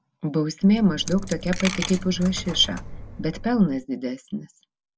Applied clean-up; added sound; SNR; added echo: none; Coin (dropping); 9 dB; none.